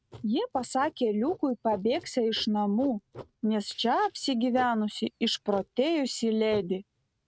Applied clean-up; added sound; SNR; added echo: neural mask model RNNoise.